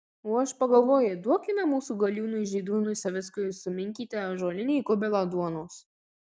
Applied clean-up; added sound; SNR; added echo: none; none; none; none.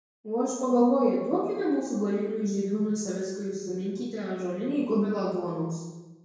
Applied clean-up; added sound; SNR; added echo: none; none; none; reverberation time 0.9 s.